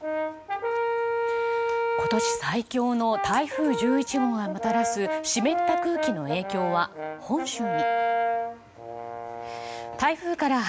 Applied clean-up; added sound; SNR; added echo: none; Brass instrument; 0 dB; none.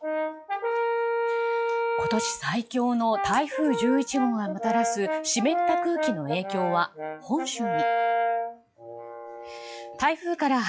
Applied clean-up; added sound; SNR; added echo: classical method log-MMSE.